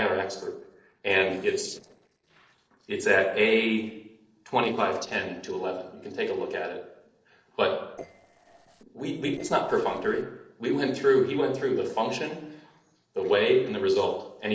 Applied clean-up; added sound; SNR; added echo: neural separator model SepFormer DNS4.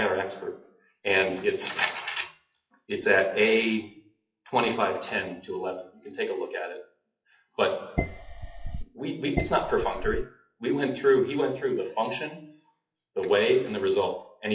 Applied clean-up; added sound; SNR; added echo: classical method WPE with log-MMSE.